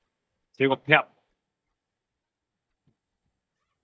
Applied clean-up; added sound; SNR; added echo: neural mask model DeepFilterNet 3.